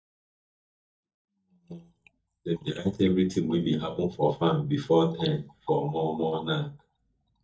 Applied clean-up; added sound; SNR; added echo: neural mask model DeepFilterNet 3.